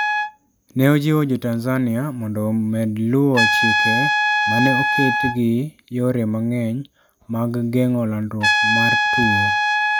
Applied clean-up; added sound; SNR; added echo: none; Trumpet; 1 dB; none.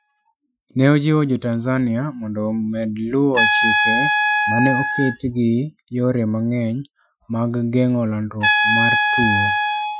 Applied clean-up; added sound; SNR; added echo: classical method Wiener filter.